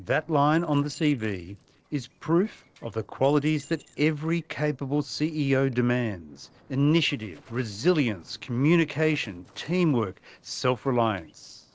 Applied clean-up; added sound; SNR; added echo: neural separator model SepFormer DNS4.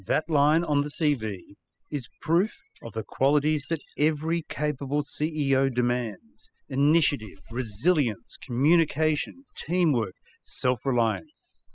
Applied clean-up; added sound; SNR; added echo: classical method spectral subtraction.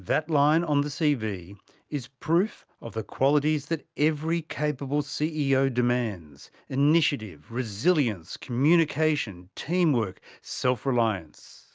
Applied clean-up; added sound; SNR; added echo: none; none; none; none.